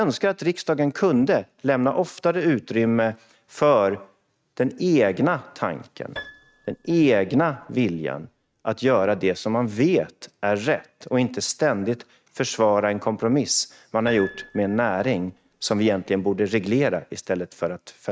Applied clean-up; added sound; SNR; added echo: neural mask model RNNoise.